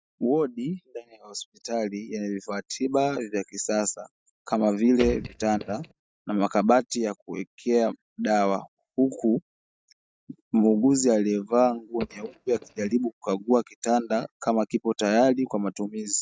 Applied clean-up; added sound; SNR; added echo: neural mask model DeepFilterNet 3.